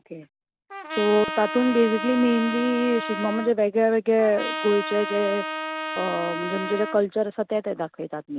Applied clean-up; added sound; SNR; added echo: none; Trumpet; 7 dB; none.